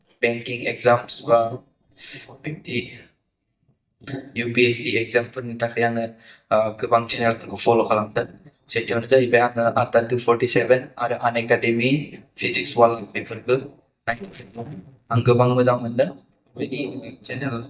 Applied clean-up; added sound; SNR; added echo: neural mask model DeepFilterNet 3.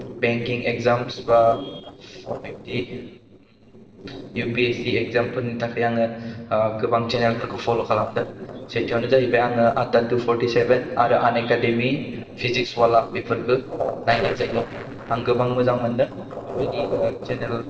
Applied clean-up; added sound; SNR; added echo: neural separator model SepFormer DNS4.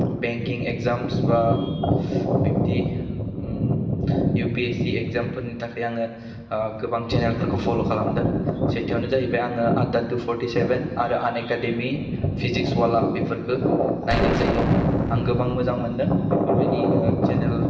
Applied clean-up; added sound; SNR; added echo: none; Explosion; 8 dB; reverberation time 2.0 s.